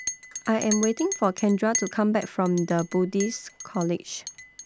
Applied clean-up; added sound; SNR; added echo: none; Chink, clink; 10 dB; none.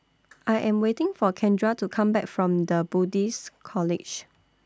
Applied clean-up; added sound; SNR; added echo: none; none; none; none.